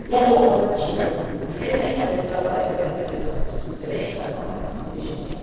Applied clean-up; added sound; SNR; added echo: neural separator model SepFormer DNS4.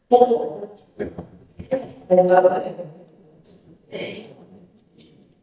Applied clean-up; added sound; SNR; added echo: neural mask model DeepFilterNet 3.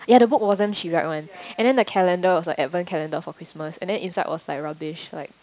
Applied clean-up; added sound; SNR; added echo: none; none; none; none.